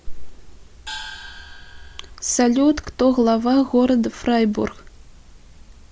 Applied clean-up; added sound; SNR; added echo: none; Gong; 15 dB; none.